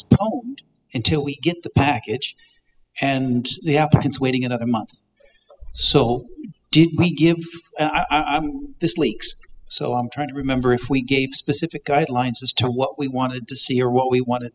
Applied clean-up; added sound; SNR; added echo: classical method spectral subtraction.